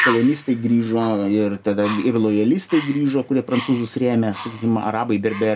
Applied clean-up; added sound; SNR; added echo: none; Bird; 12 dB; none.